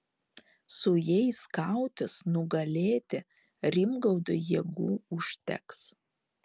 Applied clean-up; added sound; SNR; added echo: none; none; none; none.